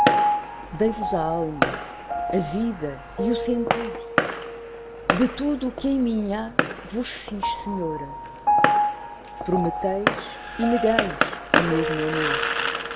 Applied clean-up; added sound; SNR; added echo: none; Fireworks + Piano; -2 dB; none.